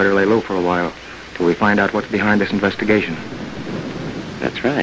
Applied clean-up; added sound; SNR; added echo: none; none; none; none.